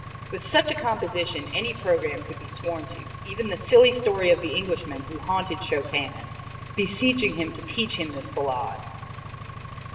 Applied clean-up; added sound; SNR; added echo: none; Engine; 11 dB; reverberation time 1.6 s.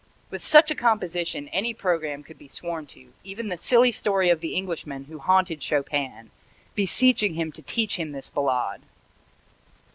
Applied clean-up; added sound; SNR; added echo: none; none; none; none.